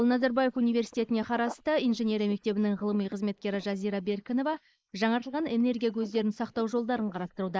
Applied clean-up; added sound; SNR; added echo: neural mask model Resemble Enhance denoiser.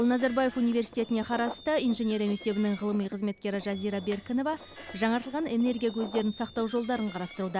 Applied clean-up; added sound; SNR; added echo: none; Squeak + Writing; 15 dB; none.